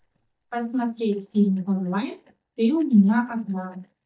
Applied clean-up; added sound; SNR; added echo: neural mask model DeepFilterNet 3.